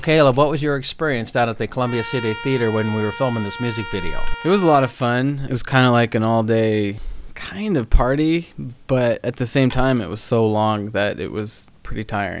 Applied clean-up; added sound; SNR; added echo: none; Trumpet; 14 dB; none.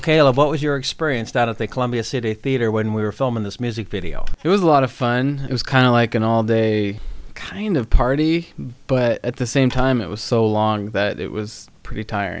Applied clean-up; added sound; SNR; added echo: none; none; none; none.